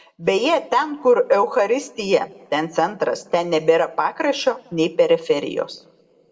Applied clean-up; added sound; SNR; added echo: none; none; none; reverberation time 0.5 s.